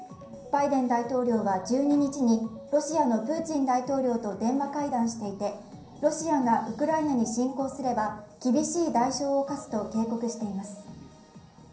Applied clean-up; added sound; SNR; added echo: none; none; none; reverberation time 0.6 s.